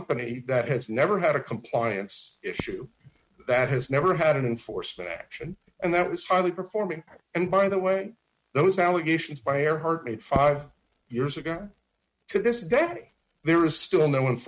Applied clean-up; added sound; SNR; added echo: neural mask model RNNoise.